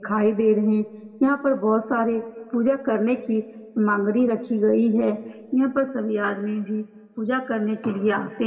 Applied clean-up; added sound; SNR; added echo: none; none; none; reverberation time 1.7 s.